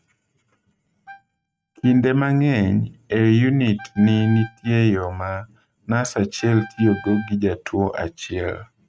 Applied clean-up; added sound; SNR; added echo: neural mask model RNNoise.